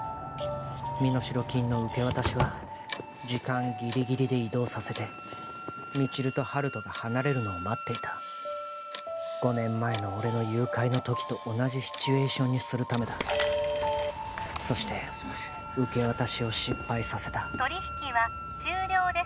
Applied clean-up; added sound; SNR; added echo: none; Wind instrument, woodwind instrument; 13 dB; none.